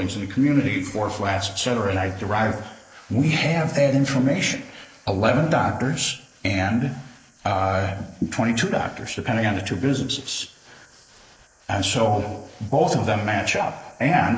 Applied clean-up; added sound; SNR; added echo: neural mask model Resemble Enhance denoiser.